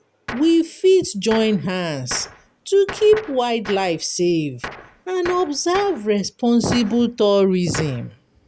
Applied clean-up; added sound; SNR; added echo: none; Gunshot, gunfire; 17 dB; none.